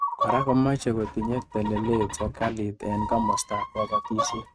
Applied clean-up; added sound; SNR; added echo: neural mask model RNNoise.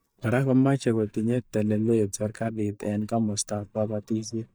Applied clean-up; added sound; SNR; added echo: neural mask model DeepFilterNet 3.